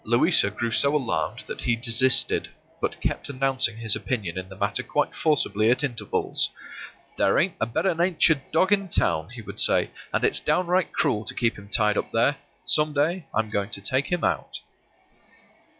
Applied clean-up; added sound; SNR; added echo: classical method log-MMSE.